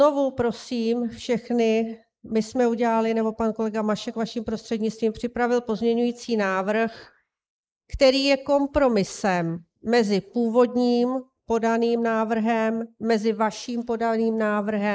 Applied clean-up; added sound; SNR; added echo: neural mask model Resemble Enhance denoiser.